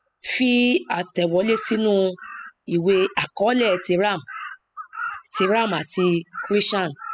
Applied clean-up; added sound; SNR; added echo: classical method spectral subtraction.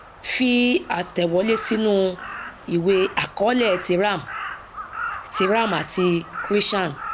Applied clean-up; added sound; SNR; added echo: none; Crow; 11 dB; none.